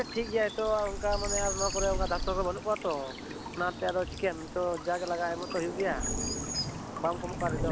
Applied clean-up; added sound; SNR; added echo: none; Stream / Bird vocalization, bird call, bird song; 4 dB; none.